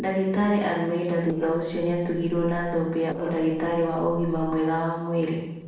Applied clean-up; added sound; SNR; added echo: neural separator model SepFormer DNS4.